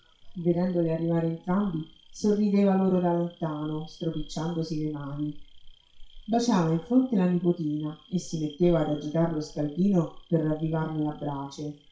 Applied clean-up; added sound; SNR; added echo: classical method WPE with log-MMSE.